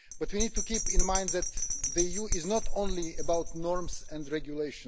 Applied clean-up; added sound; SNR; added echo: none; Bell; -3 dB; none.